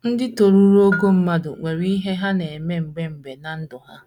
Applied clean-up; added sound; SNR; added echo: none; Bell; 16 dB; none.